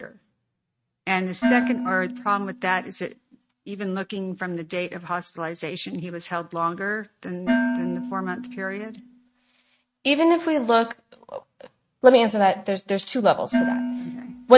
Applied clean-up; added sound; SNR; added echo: neural mask model RNNoise.